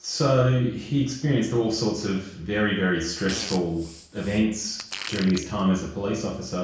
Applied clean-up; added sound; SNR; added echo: none; Fart; 15 dB; reverberation time 0.6 s.